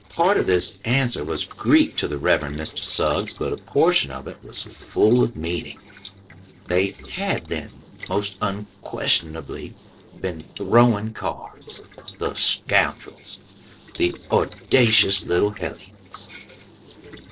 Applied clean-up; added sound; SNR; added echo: neural separator model SepFormer DNS4.